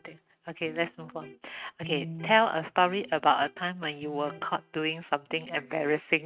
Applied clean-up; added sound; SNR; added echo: neural mask model RNNoise.